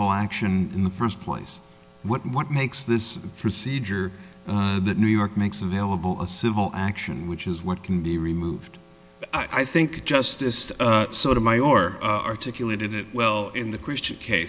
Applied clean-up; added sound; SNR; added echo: none; none; none; none.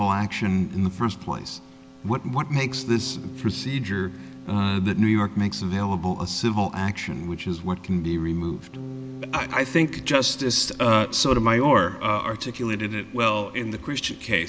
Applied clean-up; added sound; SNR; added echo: none; Bass guitar; 17 dB; none.